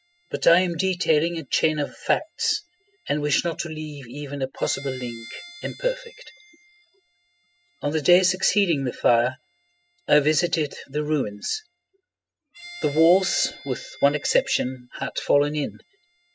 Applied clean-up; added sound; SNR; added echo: classical method spectral subtraction.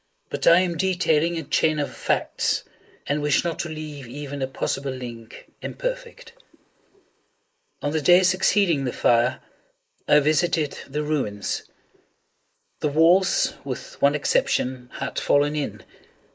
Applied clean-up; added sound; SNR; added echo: neural mask model Resemble Enhance denoiser.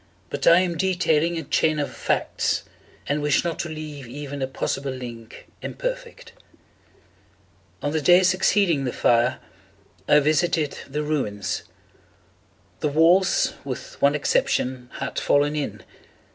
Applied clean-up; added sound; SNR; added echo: none; none; none; none.